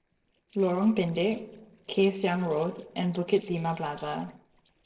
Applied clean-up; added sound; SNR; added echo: neural separator model SepFormer DNS4.